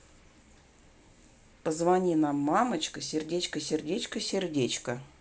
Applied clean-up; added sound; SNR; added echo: none; none; none; none.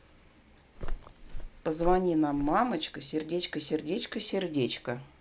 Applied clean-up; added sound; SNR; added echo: none; Walk, footsteps; 4 dB; none.